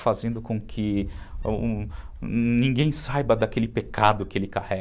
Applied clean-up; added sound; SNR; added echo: none; Wind; 13 dB; none.